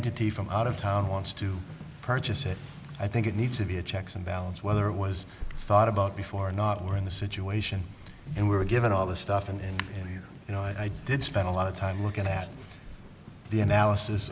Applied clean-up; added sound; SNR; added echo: none; Wind; 19 dB; none.